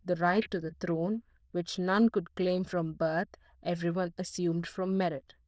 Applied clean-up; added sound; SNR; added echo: neural diffusion model UNIVERSE++.